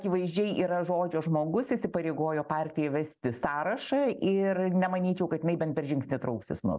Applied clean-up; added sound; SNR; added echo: none; none; none; none.